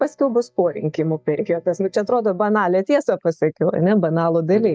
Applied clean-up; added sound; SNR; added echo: neural mask model DeepFilterNet 3.